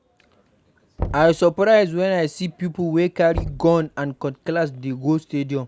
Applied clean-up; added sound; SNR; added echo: none; Knock / Wood; 14 dB; none.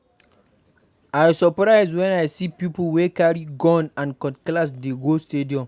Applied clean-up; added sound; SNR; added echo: none; none; none; none.